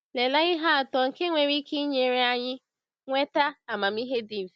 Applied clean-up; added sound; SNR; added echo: none; none; none; none.